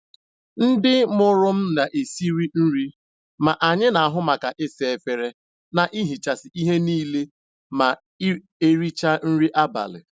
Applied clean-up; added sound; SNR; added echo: none; none; none; none.